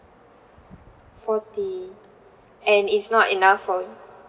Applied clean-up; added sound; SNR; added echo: none; none; none; none.